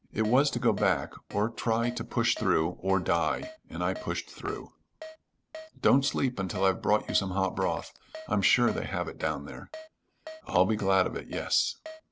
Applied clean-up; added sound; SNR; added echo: none; Keyboard (musical); 18 dB; none.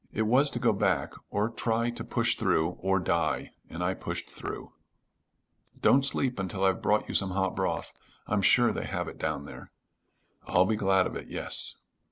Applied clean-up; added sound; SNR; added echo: none; none; none; none.